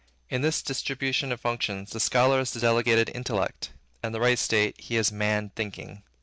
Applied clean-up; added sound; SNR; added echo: none; none; none; none.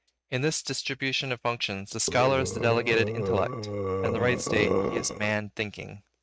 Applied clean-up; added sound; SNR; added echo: neural mask model RNNoise.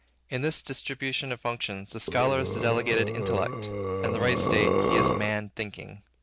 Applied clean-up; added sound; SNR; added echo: none; Burping, eructation; -2 dB; none.